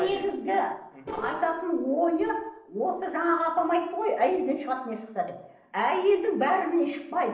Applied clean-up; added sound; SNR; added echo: neural separator model SepFormer DNS4.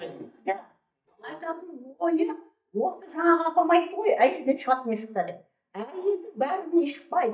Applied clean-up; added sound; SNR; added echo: neural mask model DeepFilterNet 3.